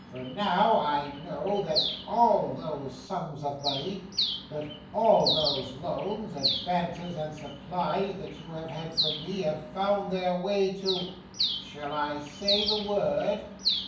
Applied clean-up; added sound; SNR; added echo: none; Bird; 5 dB; reverberation time 0.9 s.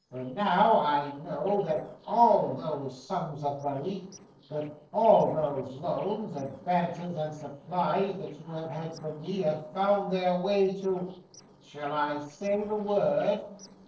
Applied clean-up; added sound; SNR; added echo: neural separator model SepFormer DNS4.